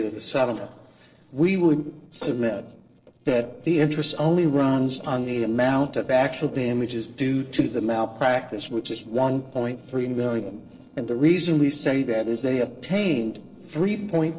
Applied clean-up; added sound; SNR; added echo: neural separator model SepFormer DNS4.